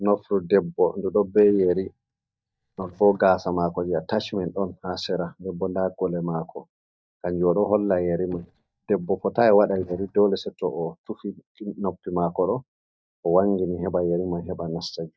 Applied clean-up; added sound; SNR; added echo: neural mask model DeepFilterNet 3.